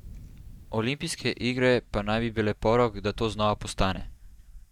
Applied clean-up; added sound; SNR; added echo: neural mask model DeepFilterNet 3.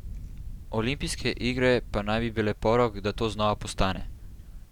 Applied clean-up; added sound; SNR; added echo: none; Camera; 11 dB; none.